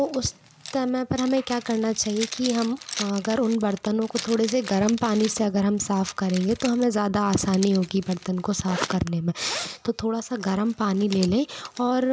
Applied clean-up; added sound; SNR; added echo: none; Zipper (clothing); 14 dB; none.